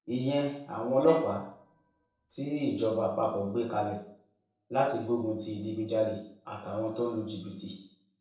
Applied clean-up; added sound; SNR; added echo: neural separator model SepFormer DNS4.